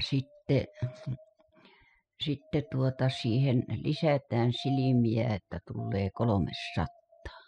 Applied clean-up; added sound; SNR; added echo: classical method spectral subtraction.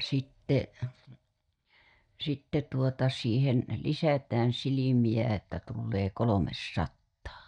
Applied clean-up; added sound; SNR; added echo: neural mask model DeepFilterNet 3.